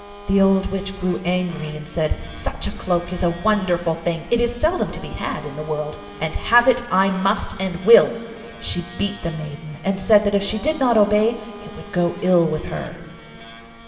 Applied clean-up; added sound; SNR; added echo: none; Domestic sounds, home sounds; 19 dB; reverberation time 2.6 s.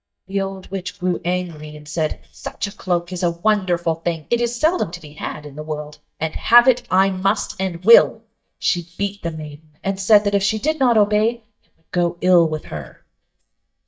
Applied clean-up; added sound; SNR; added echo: neural mask model DeepFilterNet 3.